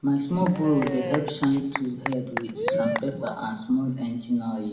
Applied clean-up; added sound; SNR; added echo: none; Applause / Cheering / Clapping; 5 dB; reverberation time 0.8 s.